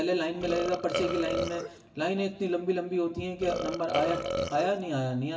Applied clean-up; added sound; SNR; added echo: none; Burping, eructation; 3 dB; reverberation time 0.8 s.